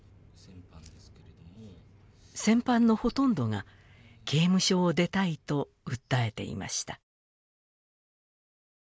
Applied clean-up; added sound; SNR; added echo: none; none; none; none.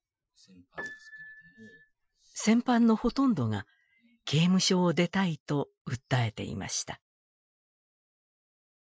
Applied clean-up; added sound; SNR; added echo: classical method Wiener filter.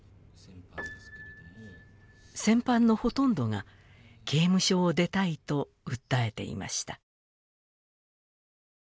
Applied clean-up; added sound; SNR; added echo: none; Piano; 19 dB; none.